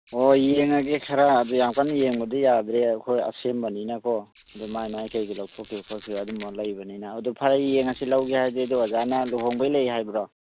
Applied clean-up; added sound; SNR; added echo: none; Squeak; 19 dB; none.